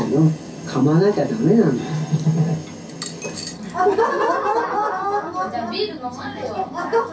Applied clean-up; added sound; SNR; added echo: none; Coin (dropping); 15 dB; reverberation time 0.3 s.